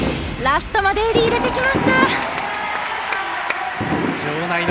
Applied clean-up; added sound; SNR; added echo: none; Fireworks; 5 dB; none.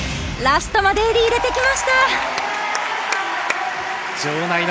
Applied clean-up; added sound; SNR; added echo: none; none; none; none.